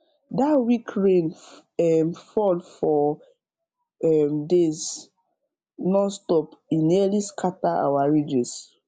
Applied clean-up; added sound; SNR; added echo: none; none; none; none.